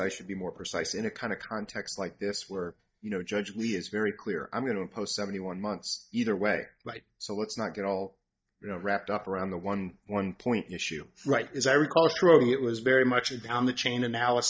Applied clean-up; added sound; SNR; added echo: neural mask model DeepFilterNet 3.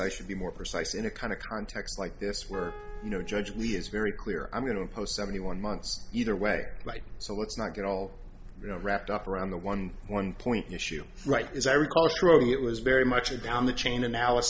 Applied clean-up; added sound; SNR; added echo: none; Piano; 17 dB; none.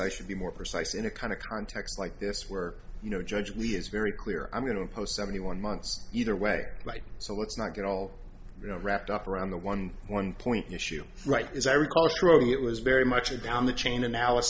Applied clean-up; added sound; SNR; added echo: none; none; none; none.